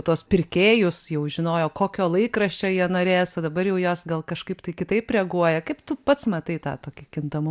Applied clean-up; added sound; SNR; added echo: none; none; none; none.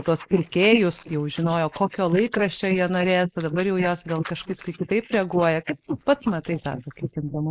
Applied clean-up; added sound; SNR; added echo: neural mask model Resemble Enhance denoiser.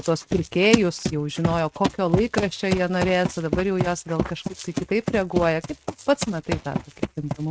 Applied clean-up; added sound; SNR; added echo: neural mask model RNNoise.